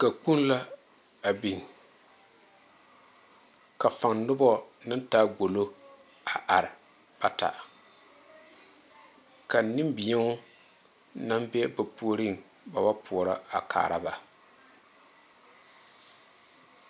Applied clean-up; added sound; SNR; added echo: none; none; none; none.